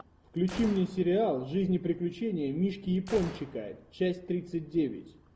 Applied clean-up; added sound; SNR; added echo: none; Gunshot, gunfire; 18 dB; none.